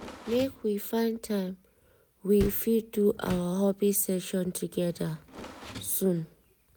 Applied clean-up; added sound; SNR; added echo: none; Door; 16 dB; none.